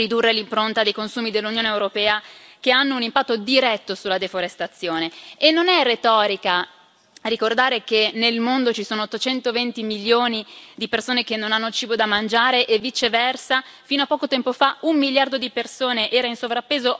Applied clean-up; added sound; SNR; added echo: none; none; none; none.